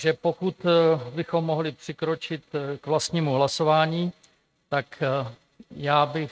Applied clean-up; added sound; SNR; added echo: neural mask model RNNoise.